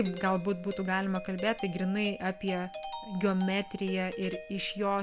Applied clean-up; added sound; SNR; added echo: none; Doorbell; 12 dB; none.